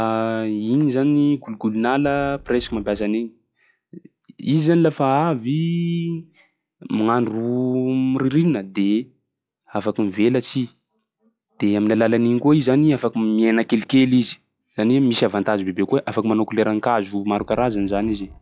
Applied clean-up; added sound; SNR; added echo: classical method log-MMSE.